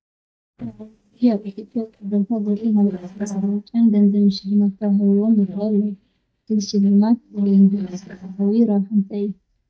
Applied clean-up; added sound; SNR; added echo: neural mask model DeepFilterNet 3.